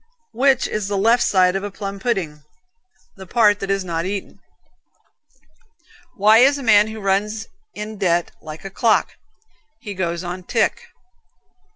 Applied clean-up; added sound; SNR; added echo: none; none; none; none.